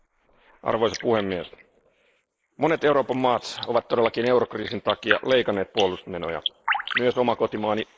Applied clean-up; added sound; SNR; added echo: neural mask model Resemble Enhance denoiser.